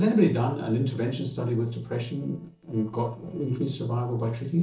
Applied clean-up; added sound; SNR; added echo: neural separator model SepFormer DNS4.